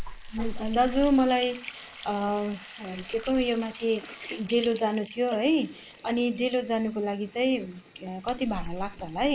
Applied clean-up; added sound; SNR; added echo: neural mask model Resemble Enhance denoiser.